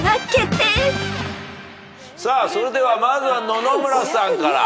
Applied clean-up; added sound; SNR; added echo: none; none; none; none.